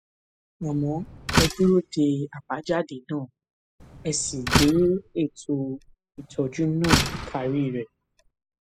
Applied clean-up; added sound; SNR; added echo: classical method spectral subtraction.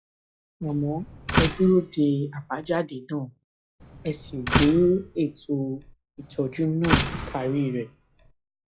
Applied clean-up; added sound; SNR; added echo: classical method log-MMSE.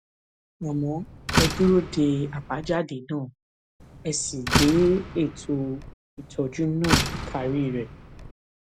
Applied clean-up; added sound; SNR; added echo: none; Slam; 3 dB; none.